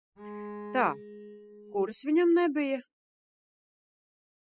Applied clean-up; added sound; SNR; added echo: classical method spectral subtraction.